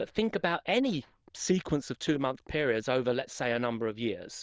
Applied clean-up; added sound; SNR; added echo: neural diffusion model UNIVERSE++.